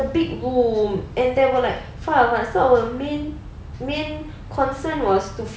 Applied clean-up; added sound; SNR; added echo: none; none; none; none.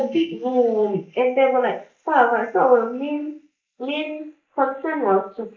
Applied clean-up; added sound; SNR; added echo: neural mask model Resemble Enhance denoiser.